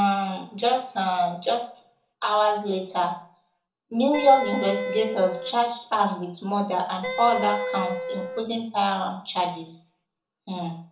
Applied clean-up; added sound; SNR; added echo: none; Wind instrument, woodwind instrument; 5 dB; reverberation time 0.6 s.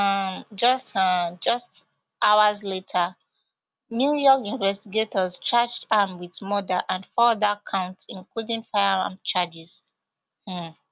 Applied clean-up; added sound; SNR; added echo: none; none; none; none.